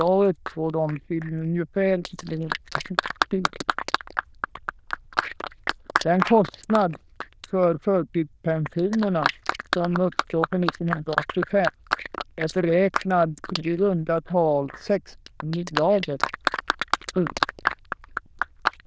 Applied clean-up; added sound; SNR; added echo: neural diffusion model UNIVERSE++.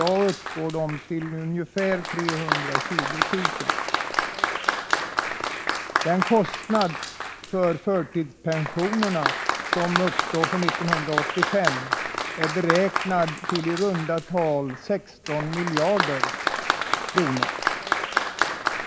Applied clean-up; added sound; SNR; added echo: none; Applause; 1 dB; none.